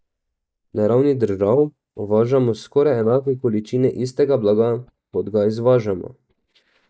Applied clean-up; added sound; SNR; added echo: neural mask model DeepFilterNet 3.